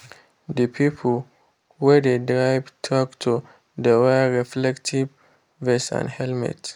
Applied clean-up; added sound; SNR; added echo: none; none; none; none.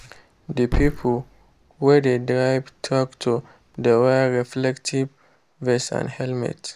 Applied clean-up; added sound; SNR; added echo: none; Thump, thud; 12 dB; none.